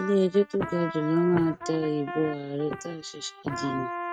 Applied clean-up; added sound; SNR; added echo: neural mask model RNNoise.